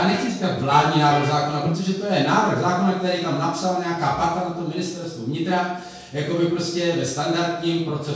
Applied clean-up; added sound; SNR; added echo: none; Electric guitar; 11 dB; reverberation time 0.6 s.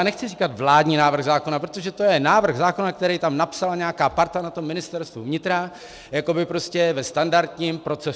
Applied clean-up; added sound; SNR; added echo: none; none; none; none.